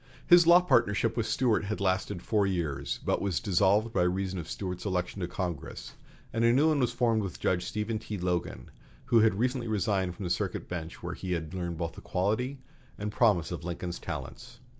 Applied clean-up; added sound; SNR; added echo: none; none; none; none.